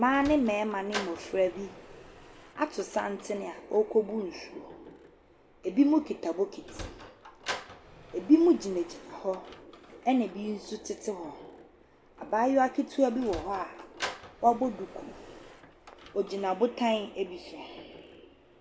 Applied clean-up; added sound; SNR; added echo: none; Sliding door; 16 dB; none.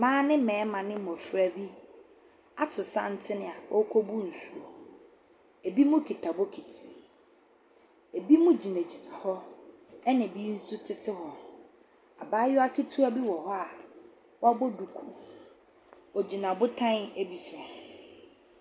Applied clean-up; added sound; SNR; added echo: none; none; none; none.